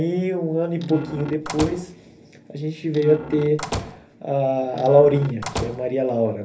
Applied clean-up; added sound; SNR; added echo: none; Squeak / Slam / Wood; 11 dB; reverberation time 0.3 s.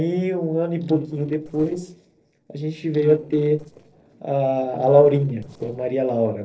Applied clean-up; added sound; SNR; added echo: neural separator model SepFormer DNS4.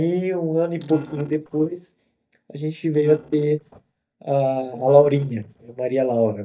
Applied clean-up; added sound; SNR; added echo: neural mask model DeepFilterNet 3.